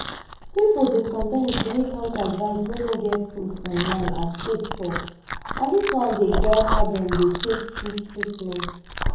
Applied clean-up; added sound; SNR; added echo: none; Chewing, mastication; 4 dB; reverberation time 0.7 s.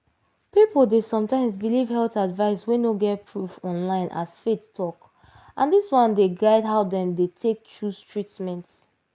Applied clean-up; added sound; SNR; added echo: none; none; none; none.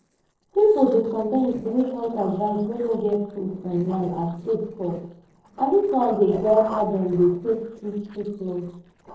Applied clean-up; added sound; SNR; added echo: neural separator model SepFormer DNS4.